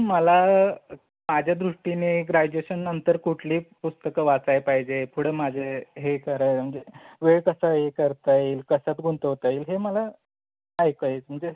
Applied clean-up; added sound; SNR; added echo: none; none; none; none.